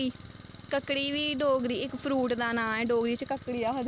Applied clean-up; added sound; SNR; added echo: none; Engine; 17 dB; none.